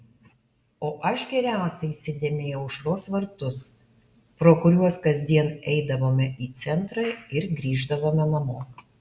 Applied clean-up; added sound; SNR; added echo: none; none; none; none.